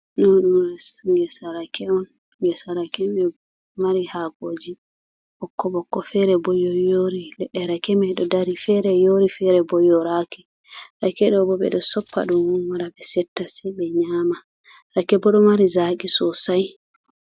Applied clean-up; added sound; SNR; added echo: none; Rattle (instrument); 15 dB; none.